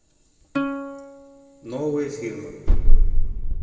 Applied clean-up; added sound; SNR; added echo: none; Plucked string instrument; 16 dB; reverberation time 2.1 s.